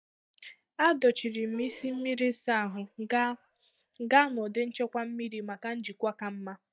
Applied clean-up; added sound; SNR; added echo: neural mask model DeepFilterNet 3.